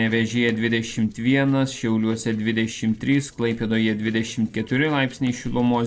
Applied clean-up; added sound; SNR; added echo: neural separator model SepFormer DNS4.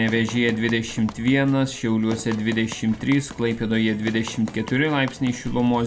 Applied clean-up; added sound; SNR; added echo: none; Run; 17 dB; reverberation time 0.2 s.